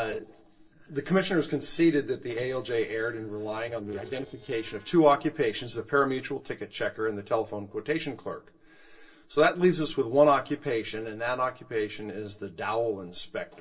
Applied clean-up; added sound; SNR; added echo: neural separator model SepFormer DNS4.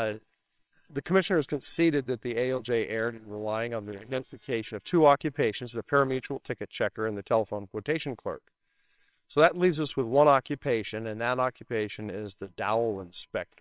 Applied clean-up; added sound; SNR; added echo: neural separator model SepFormer WHAMR!.